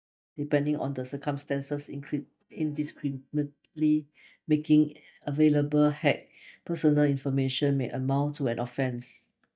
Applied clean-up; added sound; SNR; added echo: neural mask model DeepFilterNet 3.